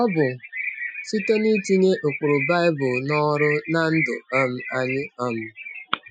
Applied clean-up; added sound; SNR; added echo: classical method Wiener filter.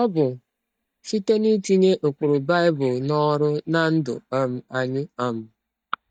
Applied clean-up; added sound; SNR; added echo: neural mask model DeepFilterNet 3.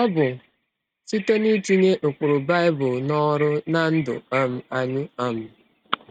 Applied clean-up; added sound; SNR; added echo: neural mask model RNNoise.